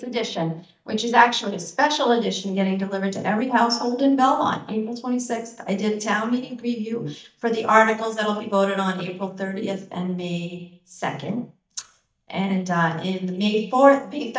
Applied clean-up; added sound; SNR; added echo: neural mask model DeepFilterNet 3.